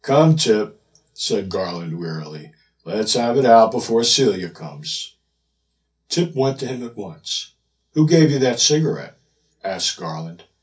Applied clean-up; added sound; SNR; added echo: none; none; none; reverberation time 0.3 s.